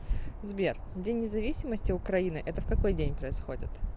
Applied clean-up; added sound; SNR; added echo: none; none; none; none.